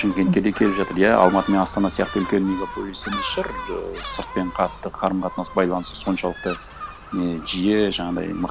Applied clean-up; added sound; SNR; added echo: none; Gull, seagull; 12 dB; none.